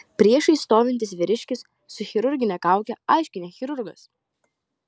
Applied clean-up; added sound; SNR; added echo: none; none; none; none.